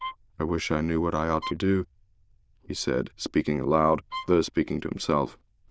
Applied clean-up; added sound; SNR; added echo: neural diffusion model UNIVERSE++.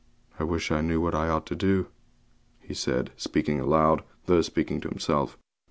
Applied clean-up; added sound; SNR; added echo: none; none; none; none.